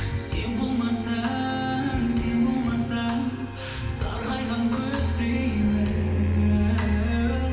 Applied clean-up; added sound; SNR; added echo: none; Wind instrument, woodwind instrument; 12 dB; reverberation time 1.1 s.